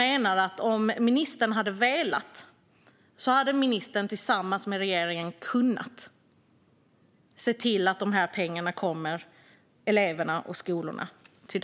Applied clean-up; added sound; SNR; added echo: none; none; none; none.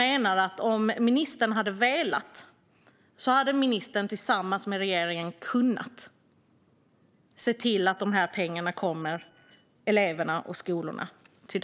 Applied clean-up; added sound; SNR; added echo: neural separator model SepFormer DNS4.